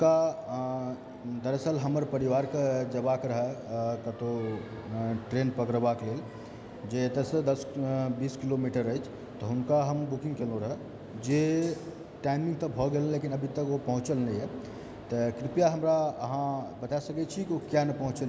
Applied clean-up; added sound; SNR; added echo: none; none; none; none.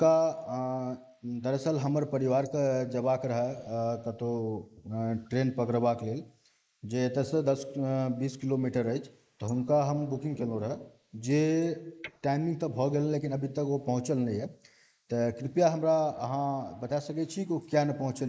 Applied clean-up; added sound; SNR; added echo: neural mask model Resemble Enhance denoiser.